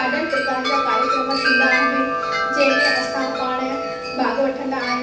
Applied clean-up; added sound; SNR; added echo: none; Wind chime; -2 dB; reverberation time 0.7 s.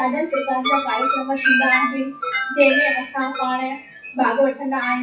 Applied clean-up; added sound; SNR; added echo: classical method WPE with log-MMSE.